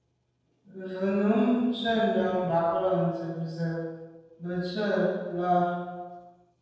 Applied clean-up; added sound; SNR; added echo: neural separator model SepFormer DNS4.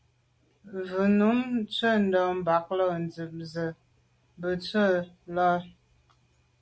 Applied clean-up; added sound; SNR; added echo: none; none; none; none.